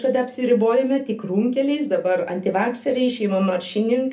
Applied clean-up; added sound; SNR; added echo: none; none; none; reverberation time 0.3 s.